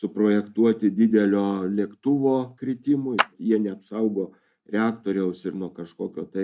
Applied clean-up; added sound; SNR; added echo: neural mask model RNNoise.